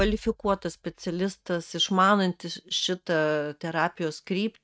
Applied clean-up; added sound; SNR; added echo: neural mask model RNNoise.